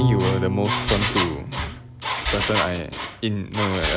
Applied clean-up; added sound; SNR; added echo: none; Engine + Bowed string instrument; 0 dB; none.